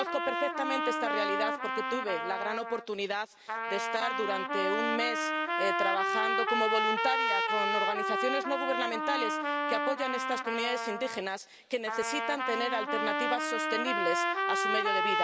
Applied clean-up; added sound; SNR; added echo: none; Trumpet; -3 dB; none.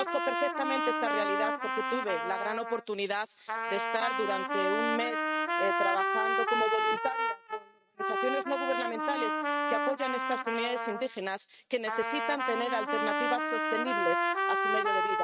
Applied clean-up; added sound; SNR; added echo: neural mask model RNNoise.